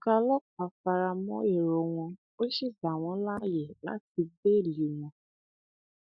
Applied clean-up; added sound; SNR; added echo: neural mask model DeepFilterNet 3.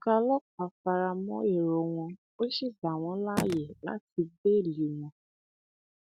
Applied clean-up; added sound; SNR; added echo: none; Telephone; 7 dB; none.